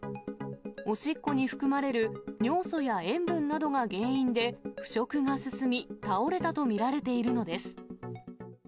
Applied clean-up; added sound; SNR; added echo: none; none; none; none.